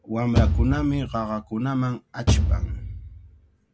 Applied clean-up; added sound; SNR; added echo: none; Bass drum / Thump, thud; -3 dB; none.